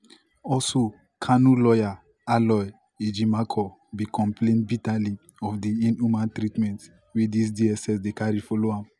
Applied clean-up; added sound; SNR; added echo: none; none; none; none.